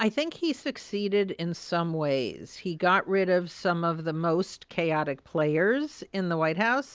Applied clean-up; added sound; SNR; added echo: none; none; none; none.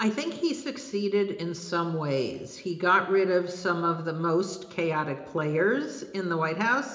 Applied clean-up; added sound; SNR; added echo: none; none; none; reverberation time 0.8 s.